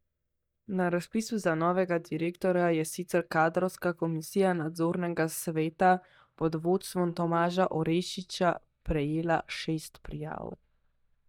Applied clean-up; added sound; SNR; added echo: neural mask model DeepFilterNet 3.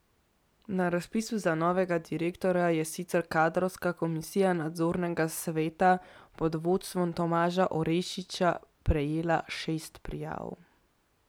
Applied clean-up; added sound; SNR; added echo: none; none; none; none.